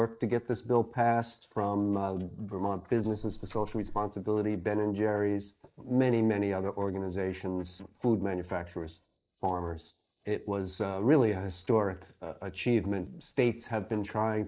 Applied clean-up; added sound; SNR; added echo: neural mask model Resemble Enhance denoiser.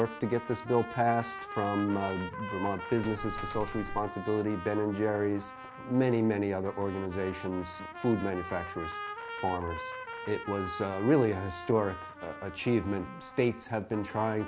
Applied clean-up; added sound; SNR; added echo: none; Coin (dropping) + Trumpet; 11 dB; none.